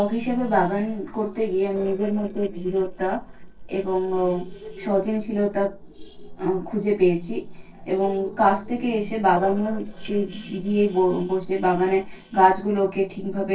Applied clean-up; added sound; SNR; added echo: neural separator model SepFormer DNS4.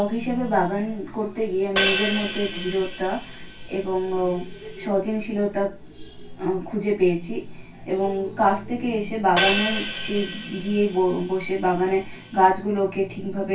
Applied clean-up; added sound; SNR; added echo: none; Hi-hat; 3 dB; reverberation time 0.2 s.